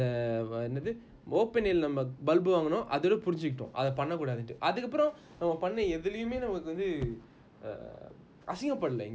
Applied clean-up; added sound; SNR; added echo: none; none; none; none.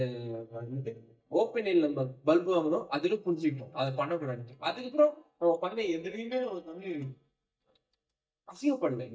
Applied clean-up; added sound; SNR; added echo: neural mask model DeepFilterNet 3.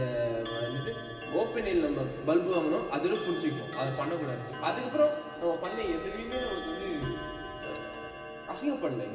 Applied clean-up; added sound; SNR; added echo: none; Clock; 10 dB; reverberation time 2.5 s.